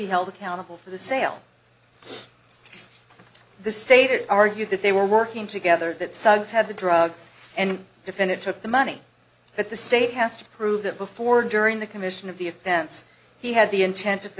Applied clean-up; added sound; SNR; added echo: none; none; none; none.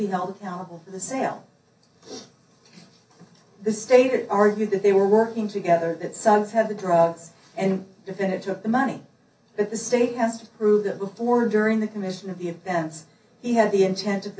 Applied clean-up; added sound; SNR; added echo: none; none; none; reverberation time 0.3 s.